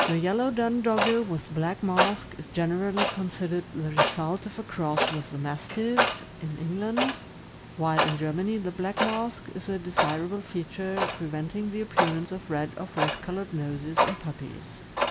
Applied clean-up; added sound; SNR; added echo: none; Clock; 1 dB; none.